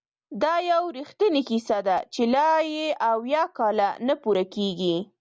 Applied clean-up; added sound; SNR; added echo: none; none; none; none.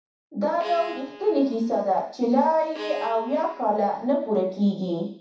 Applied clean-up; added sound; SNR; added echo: none; Bowed string instrument; 16 dB; reverberation time 0.7 s.